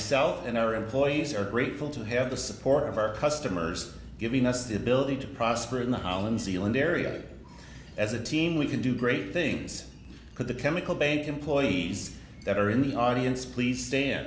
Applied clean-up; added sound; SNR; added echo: none; none; none; none.